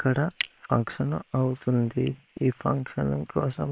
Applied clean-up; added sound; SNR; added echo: neural separator model SepFormer WHAM!.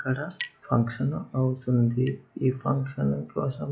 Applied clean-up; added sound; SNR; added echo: classical method log-MMSE.